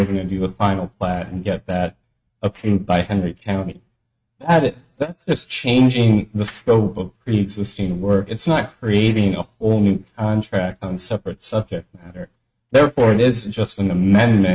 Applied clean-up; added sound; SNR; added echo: neural mask model RNNoise.